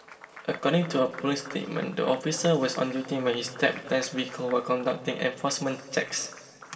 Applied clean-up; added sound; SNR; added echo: none; Applause; 18 dB; reverberation time 2.6 s.